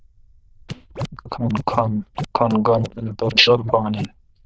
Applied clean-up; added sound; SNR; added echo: neural diffusion model UNIVERSE++.